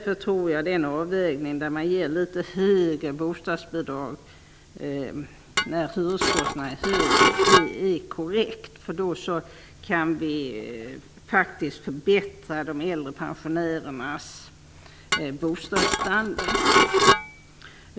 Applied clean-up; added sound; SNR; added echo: none; Dishes, pots, and pans / Glass; -5 dB; none.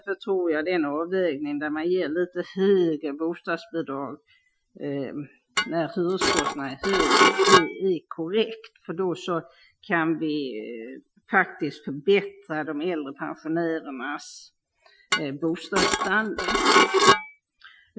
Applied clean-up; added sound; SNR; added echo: classical method Wiener filter.